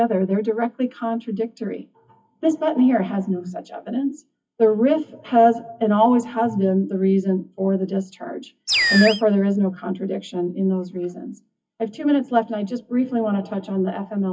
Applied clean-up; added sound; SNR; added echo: classical method WPE with log-MMSE.